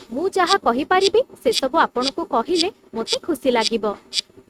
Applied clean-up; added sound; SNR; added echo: neural mask model RNNoise.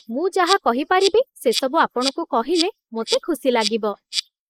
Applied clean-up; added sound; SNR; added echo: neural mask model Resemble Enhance denoiser.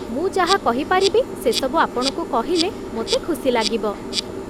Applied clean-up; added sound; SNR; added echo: none; Insect; 7 dB; none.